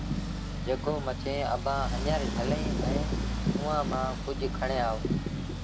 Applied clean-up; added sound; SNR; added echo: none; Accelerating, revving, vroom; 2 dB; reverberation time 1.1 s.